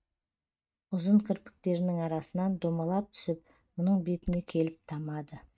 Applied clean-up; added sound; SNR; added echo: neural mask model RNNoise.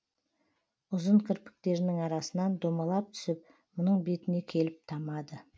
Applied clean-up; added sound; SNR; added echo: none; none; none; none.